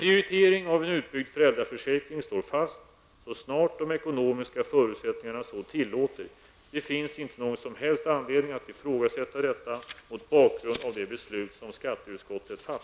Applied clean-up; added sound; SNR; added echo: none; none; none; none.